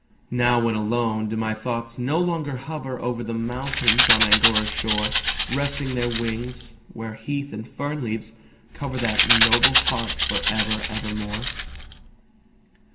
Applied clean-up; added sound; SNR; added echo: none; Rattle / Rattle (instrument); -3 dB; reverberation time 1.2 s.